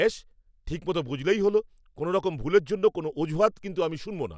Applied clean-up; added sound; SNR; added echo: none; none; none; none.